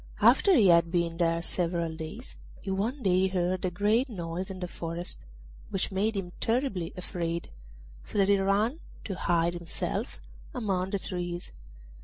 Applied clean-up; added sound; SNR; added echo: none; none; none; none.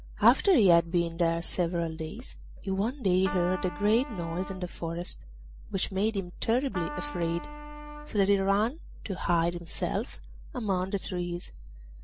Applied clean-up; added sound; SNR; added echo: none; Trumpet; 12 dB; none.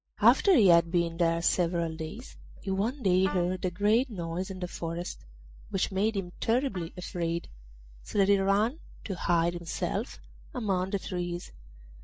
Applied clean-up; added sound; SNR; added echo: neural mask model DeepFilterNet 3.